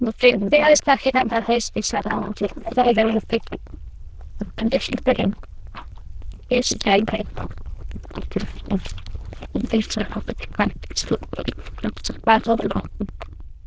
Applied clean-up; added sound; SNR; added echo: neural diffusion model UNIVERSE++.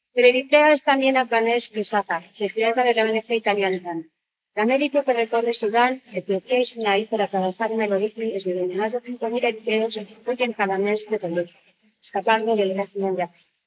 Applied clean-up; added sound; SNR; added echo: neural mask model Resemble Enhance denoiser.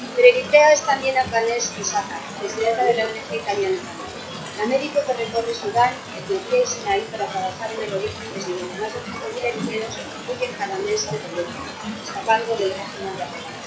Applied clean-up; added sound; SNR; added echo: classical method log-MMSE.